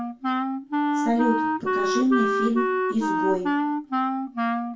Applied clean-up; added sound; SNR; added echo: none; Wind instrument, woodwind instrument; -3 dB; reverberation time 0.3 s.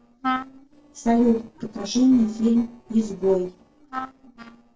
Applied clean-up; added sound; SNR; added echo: neural separator model SepFormer DNS4.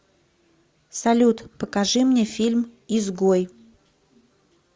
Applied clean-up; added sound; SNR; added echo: none; none; none; none.